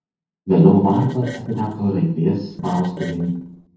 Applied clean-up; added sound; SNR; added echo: neural separator model SepFormer DNS4.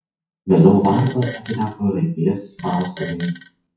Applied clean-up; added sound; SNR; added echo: classical method WPE with log-MMSE.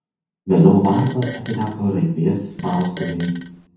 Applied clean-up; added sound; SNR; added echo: none; Fart; 14 dB; reverberation time 0.9 s.